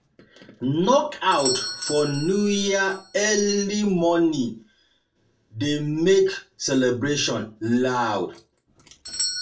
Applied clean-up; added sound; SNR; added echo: none; Doorbell; 13 dB; reverberation time 0.2 s.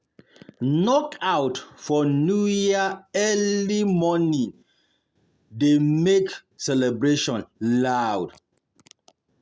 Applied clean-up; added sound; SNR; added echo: none; none; none; none.